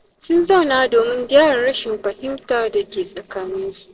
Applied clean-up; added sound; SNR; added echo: neural separator model SepFormer DNS4.